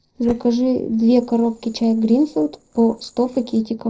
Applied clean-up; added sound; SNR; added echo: neural separator model SepFormer DNS4.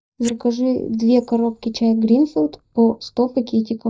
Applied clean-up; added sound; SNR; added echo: neural mask model DeepFilterNet 3.